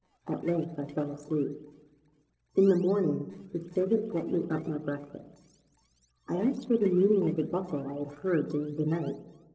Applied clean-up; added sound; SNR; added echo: neural separator model SepFormer DNS4.